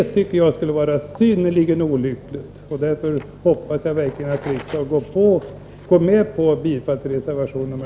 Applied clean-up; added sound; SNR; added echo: none; none; none; none.